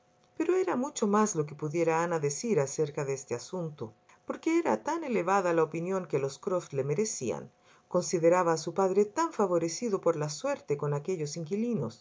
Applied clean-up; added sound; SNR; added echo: none; none; none; none.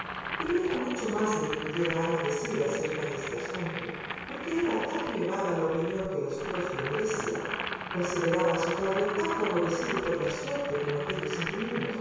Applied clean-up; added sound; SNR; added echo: none; Boiling; 7 dB; reverberation time 1.2 s.